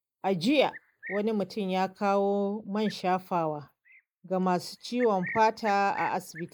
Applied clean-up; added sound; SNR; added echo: neural mask model Resemble Enhance denoiser.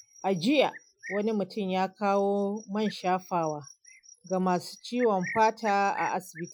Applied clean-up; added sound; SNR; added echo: classical method Wiener filter.